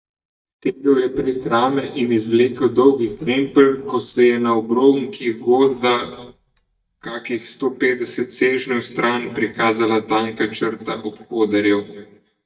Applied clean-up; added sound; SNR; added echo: neural mask model DeepFilterNet 3.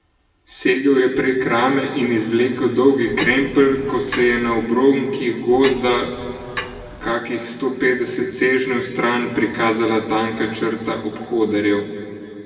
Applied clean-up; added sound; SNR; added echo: none; Clock; 13 dB; reverberation time 2.3 s.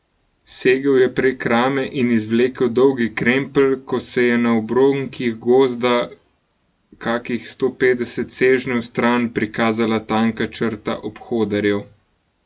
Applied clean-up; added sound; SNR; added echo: none; none; none; none.